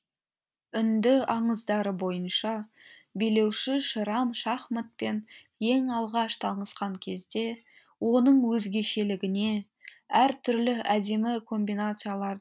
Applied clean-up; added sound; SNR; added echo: none; none; none; none.